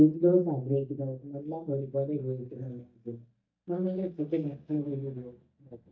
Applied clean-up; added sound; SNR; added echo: neural mask model DeepFilterNet 3.